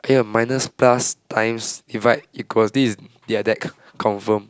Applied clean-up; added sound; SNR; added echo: none; none; none; none.